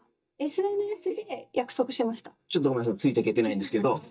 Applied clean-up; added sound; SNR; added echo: neural mask model DeepFilterNet 3.